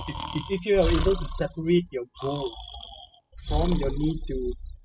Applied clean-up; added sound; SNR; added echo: classical method spectral subtraction.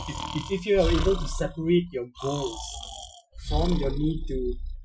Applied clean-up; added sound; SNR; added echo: classical method Wiener filter.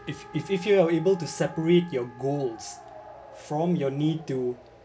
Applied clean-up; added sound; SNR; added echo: none; none; none; none.